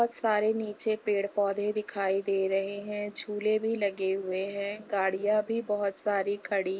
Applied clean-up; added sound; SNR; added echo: none; none; none; none.